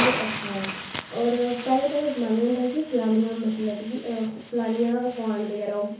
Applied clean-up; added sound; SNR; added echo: none; Hiss; 10 dB; reverberation time 0.6 s.